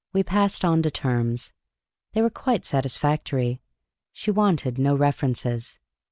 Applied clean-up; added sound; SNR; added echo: none; none; none; none.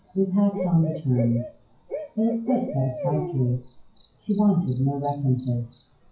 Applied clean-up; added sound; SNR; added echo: classical method WPE with log-MMSE.